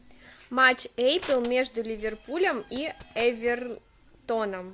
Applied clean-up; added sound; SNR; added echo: none; Crushing; 19 dB; none.